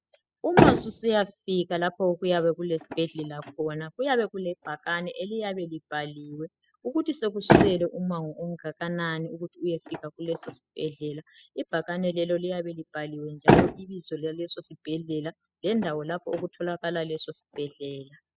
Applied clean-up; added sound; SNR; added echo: classical method spectral subtraction.